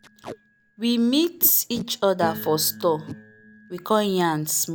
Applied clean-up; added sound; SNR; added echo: none; Piano + Packing tape, duct tape; 16 dB; none.